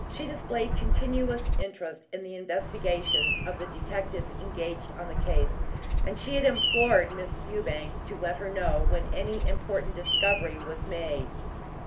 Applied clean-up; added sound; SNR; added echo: none; Bird vocalization, bird call, bird song; -3 dB; reverberation time 0.3 s.